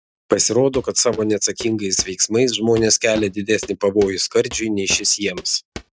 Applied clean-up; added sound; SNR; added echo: neural mask model RNNoise.